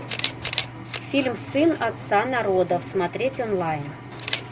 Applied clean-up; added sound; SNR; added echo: none; Camera; 7 dB; none.